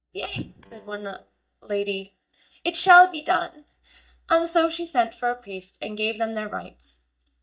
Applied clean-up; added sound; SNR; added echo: neural mask model DeepFilterNet 3.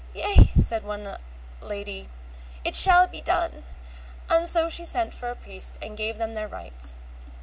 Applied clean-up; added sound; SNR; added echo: none; none; none; none.